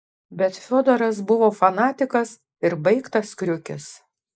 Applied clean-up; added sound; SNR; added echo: neural mask model Resemble Enhance denoiser.